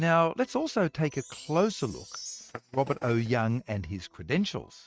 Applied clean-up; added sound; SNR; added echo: neural mask model RNNoise.